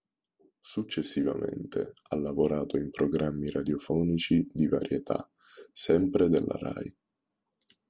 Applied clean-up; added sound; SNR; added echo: none; none; none; none.